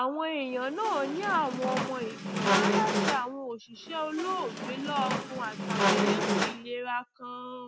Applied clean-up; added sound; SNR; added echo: none; Squeak; -2 dB; none.